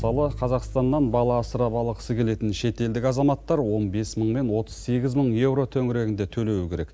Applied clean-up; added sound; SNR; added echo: none; Bass guitar; 16 dB; none.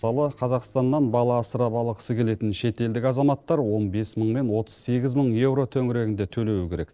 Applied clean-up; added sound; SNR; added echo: neural separator model SepFormer DNS4.